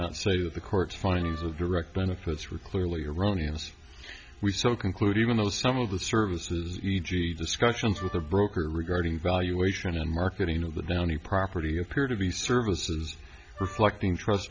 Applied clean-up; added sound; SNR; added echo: none; Wind instrument, woodwind instrument; 17 dB; none.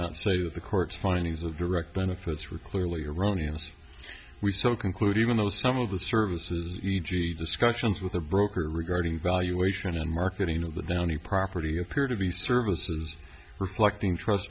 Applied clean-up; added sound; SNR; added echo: none; none; none; none.